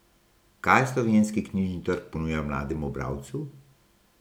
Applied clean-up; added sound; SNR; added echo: none; none; none; none.